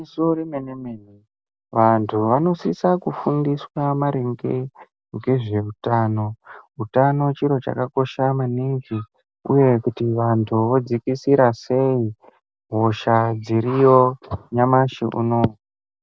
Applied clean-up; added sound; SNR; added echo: none; none; none; none.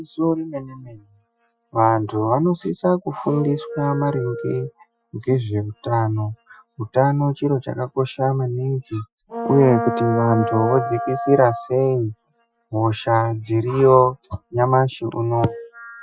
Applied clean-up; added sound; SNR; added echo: classical method Wiener filter.